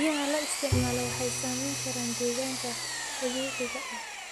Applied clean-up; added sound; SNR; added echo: none; Engine + Bowed string instrument; 0 dB; none.